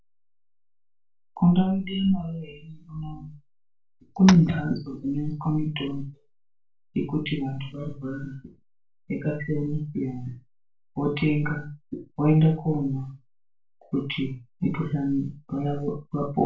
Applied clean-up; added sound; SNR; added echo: none; Tap; 5 dB; reverberation time 0.3 s.